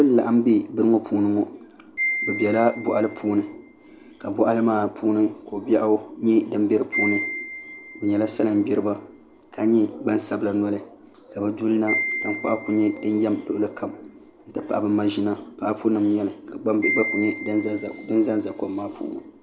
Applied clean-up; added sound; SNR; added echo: none; Wind chime; 11 dB; none.